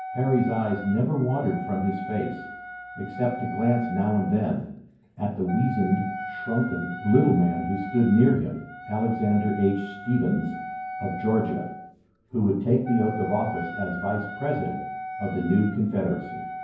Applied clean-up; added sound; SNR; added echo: none; Wind instrument, woodwind instrument; 11 dB; reverberation time 0.9 s.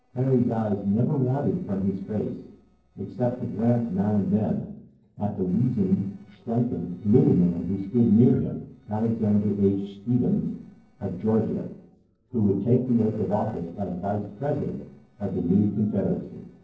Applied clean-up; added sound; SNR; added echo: neural separator model SepFormer DNS4.